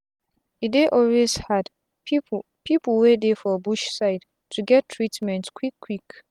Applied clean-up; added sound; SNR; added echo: none; none; none; none.